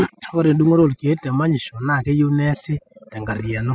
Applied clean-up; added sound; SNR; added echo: classical method spectral subtraction.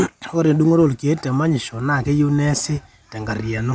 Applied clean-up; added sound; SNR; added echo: none; none; none; none.